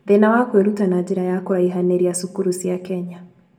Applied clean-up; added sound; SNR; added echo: none; none; none; reverberation time 0.2 s.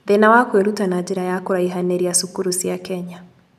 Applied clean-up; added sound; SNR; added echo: none; none; none; none.